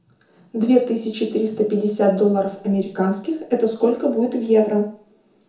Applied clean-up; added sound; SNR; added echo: none; none; none; reverberation time 0.6 s.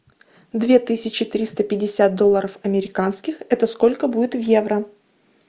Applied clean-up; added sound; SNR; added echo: none; none; none; none.